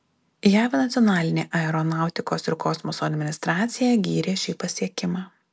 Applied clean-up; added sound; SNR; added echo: none; none; none; none.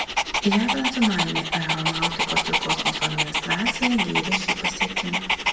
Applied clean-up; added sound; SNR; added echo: none; Dog; -2 dB; reverberation time 0.7 s.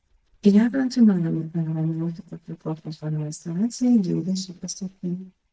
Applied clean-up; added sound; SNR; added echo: neural mask model DeepFilterNet 3.